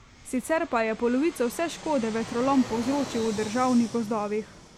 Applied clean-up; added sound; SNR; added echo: none; Fixed-wing aircraft, airplane; 14 dB; none.